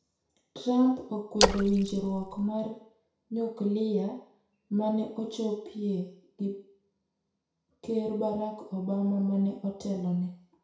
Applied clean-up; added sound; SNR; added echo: none; Splash, splatter; -1 dB; reverberation time 0.6 s.